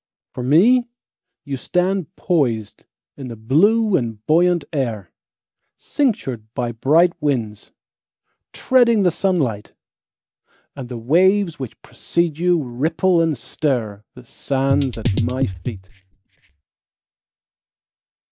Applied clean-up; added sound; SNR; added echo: neural mask model DeepFilterNet 3.